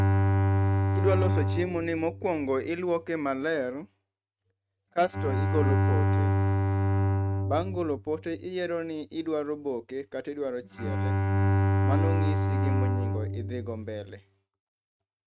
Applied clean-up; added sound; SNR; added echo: neural mask model RNNoise.